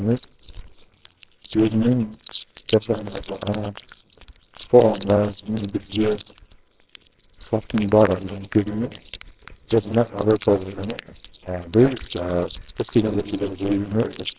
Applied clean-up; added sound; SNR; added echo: neural separator model SepFormer WHAMR!.